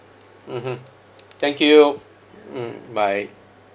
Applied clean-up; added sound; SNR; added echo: none; none; none; none.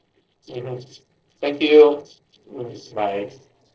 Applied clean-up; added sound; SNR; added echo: neural separator model SepFormer DNS4.